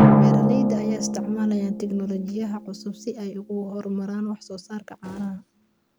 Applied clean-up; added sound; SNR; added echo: none; Drum; -5 dB; none.